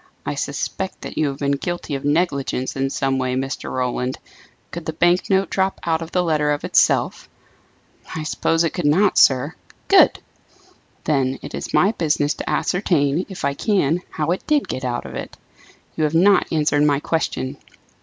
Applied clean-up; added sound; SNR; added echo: none; none; none; none.